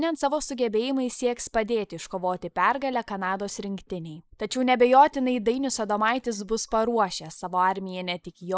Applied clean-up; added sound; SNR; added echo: neural mask model Resemble Enhance denoiser.